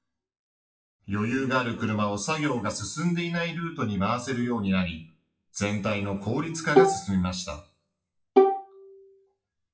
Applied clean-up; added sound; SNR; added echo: classical method WPE with log-MMSE.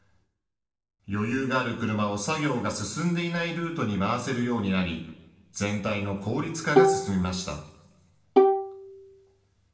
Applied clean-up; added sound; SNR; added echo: none; Bowed string instrument; -4 dB; reverberation time 0.8 s.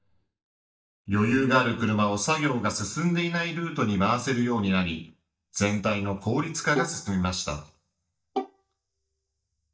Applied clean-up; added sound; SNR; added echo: neural mask model DeepFilterNet 3.